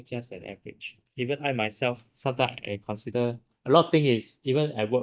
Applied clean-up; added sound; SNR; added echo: neural mask model DeepFilterNet 3.